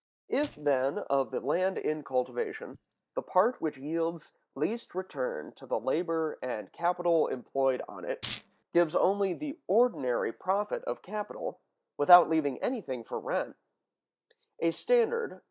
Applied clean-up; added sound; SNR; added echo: neural mask model DeepFilterNet 3.